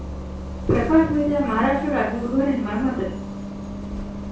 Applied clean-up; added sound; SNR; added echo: none; Bus; 8 dB; reverberation time 0.6 s.